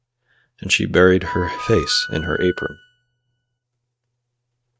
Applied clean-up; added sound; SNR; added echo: neural mask model RNNoise.